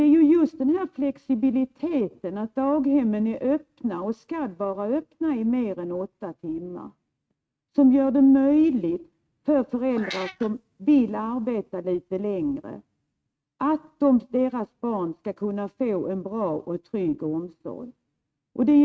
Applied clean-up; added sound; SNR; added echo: neural mask model RNNoise.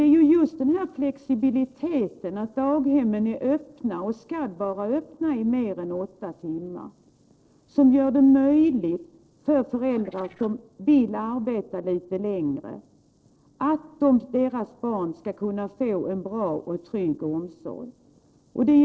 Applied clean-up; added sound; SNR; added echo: neural separator model SepFormer DNS4.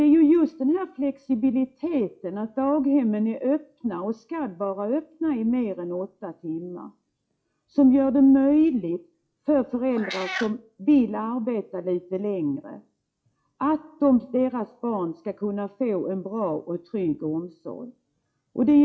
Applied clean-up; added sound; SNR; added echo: classical method log-MMSE.